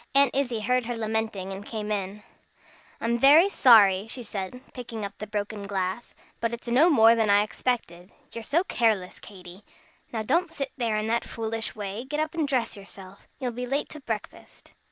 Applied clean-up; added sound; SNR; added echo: none; none; none; none.